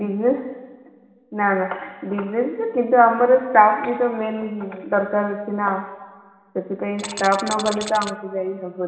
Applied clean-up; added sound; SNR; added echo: none; Tools; 11 dB; reverberation time 2.0 s.